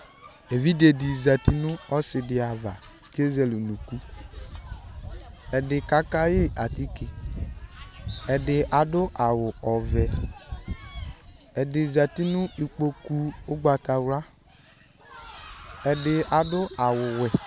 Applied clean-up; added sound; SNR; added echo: none; none; none; none.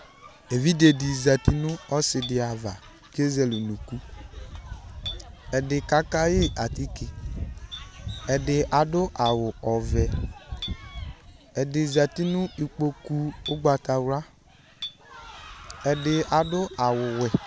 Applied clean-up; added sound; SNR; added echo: none; Chink, clink; 19 dB; none.